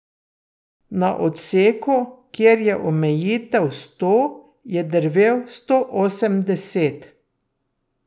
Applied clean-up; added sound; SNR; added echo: none; none; none; none.